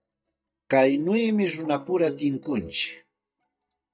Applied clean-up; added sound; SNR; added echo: neural mask model DeepFilterNet 3.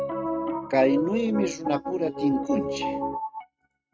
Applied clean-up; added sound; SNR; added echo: neural mask model RNNoise.